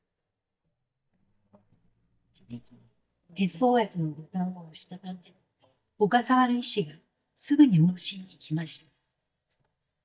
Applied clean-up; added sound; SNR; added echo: neural mask model DeepFilterNet 3.